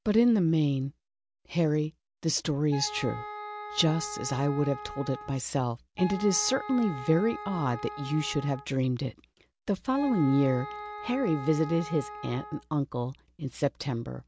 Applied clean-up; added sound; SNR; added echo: none; Wind instrument, woodwind instrument; 12 dB; none.